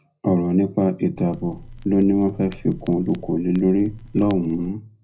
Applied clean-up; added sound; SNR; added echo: none; Crackle; 19 dB; reverberation time 0.3 s.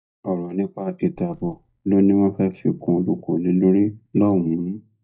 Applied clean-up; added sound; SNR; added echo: neural mask model DeepFilterNet 3.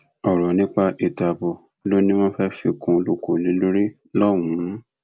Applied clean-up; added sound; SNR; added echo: none; none; none; none.